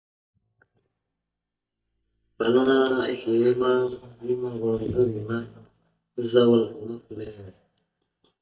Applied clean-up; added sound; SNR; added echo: neural mask model DeepFilterNet 3.